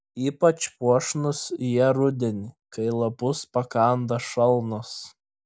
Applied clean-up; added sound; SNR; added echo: none; none; none; none.